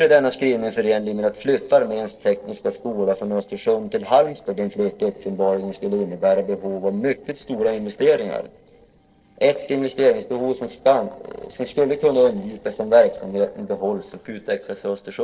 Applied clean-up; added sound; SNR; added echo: neural separator model SepFormer DNS4.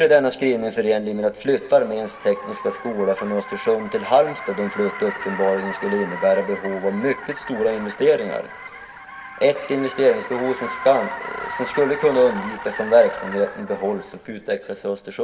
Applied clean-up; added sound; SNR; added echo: none; Car; 13 dB; reverberation time 0.9 s.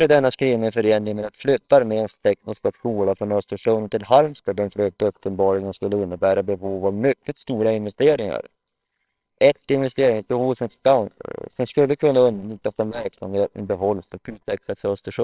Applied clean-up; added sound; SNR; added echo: neural separator model SepFormer WHAMR!.